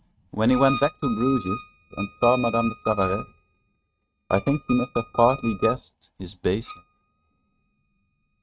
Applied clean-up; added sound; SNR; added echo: neural mask model RNNoise.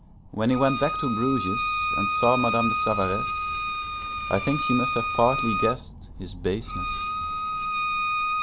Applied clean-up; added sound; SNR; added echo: none; Bowed string instrument; 1 dB; none.